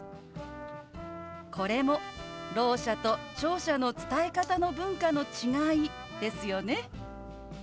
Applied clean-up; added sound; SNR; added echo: none; Cutlery, silverware / Dishes, pots, and pans + Trumpet; 18 dB; none.